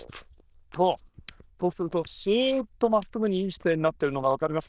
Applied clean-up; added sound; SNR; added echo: neural diffusion model UNIVERSE++.